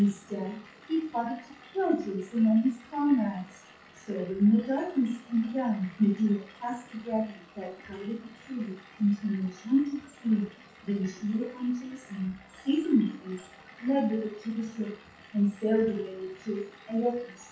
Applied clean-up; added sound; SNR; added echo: classical method WPE with log-MMSE.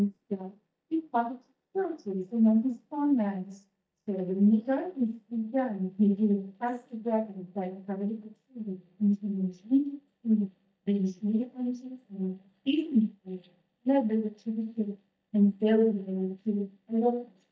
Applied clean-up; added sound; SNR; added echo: neural mask model DeepFilterNet 3.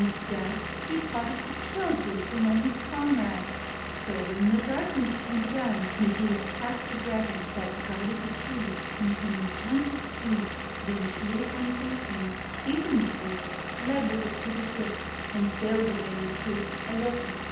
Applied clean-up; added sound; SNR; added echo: none; Engine / Vehicle; 5 dB; reverberation time 0.8 s.